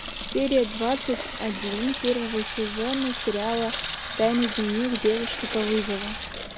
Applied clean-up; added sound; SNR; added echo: none; Sink (filling or washing) / Water tap, faucet; 3 dB; none.